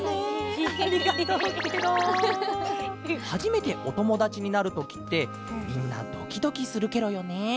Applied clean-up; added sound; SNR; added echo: none; Bowed string instrument; 18 dB; none.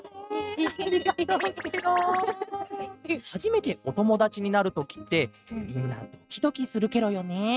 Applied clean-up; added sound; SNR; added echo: neural mask model RNNoise.